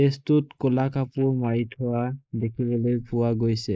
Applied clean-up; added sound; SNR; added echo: neural mask model Resemble Enhance denoiser.